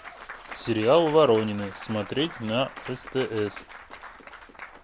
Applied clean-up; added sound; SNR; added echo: none; Applause / Cheering / Clapping; 16 dB; none.